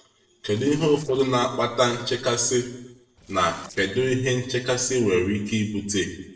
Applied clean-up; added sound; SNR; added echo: neural separator model SepFormer DNS4.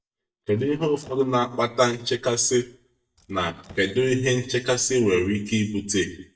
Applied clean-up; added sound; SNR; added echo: neural mask model DeepFilterNet 3.